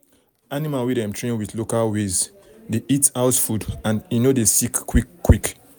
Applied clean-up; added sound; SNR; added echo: none; none; none; none.